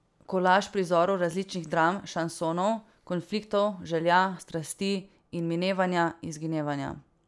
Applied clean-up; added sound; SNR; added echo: none; none; none; none.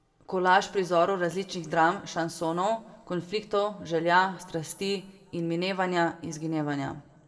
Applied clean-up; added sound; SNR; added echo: none; none; none; reverberation time 1.1 s.